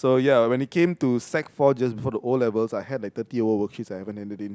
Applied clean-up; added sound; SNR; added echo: none; none; none; none.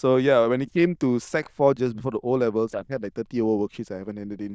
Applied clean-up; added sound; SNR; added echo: neural diffusion model UNIVERSE++.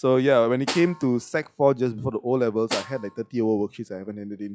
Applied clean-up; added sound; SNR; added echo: classical method log-MMSE.